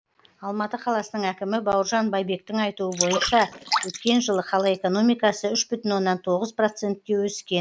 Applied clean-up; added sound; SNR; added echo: neural mask model Resemble Enhance denoiser.